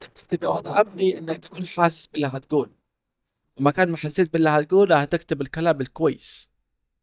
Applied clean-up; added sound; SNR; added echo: neural mask model DeepFilterNet 3.